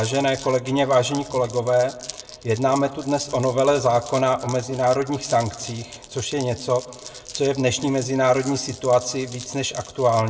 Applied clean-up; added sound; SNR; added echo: none; Glass; 18 dB; reverberation time 1.1 s.